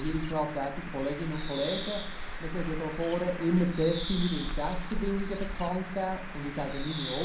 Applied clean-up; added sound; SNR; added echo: none; Bird; 4 dB; reverberation time 0.5 s.